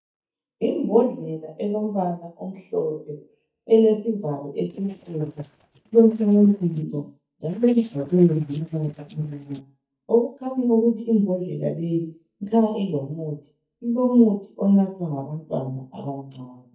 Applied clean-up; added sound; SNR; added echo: neural mask model DeepFilterNet 3.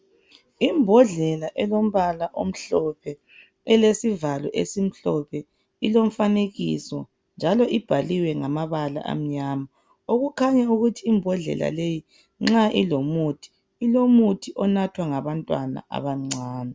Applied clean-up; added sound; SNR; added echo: none; none; none; none.